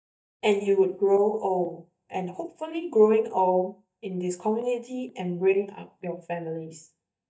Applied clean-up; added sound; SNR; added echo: neural mask model DeepFilterNet 3.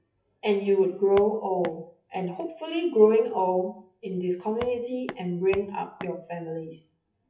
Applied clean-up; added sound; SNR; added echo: classical method WPE with log-MMSE.